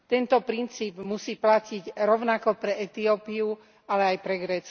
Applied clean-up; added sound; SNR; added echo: none; none; none; none.